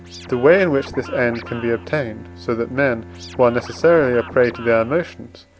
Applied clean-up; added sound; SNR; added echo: none; Scratching (performance technique) + Bowed string instrument; 17 dB; none.